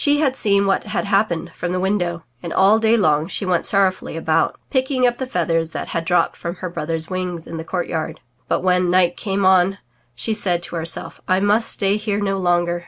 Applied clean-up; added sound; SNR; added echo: none; none; none; none.